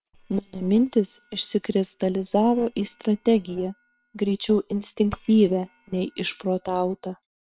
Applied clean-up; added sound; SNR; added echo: neural separator model SepFormer WHAM!.